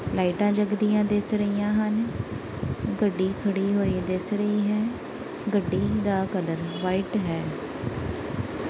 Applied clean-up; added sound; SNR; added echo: none; none; none; none.